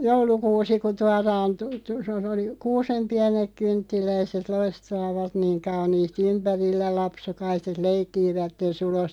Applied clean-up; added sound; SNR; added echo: none; none; none; none.